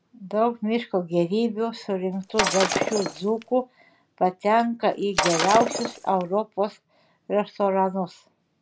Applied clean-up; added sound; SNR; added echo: none; Shatter; 3 dB; none.